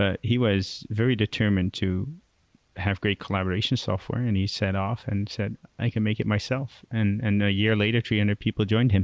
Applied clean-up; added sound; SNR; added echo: none; none; none; none.